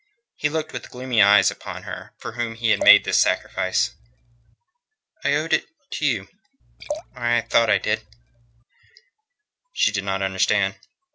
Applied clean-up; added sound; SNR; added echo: none; Liquid; 11 dB; none.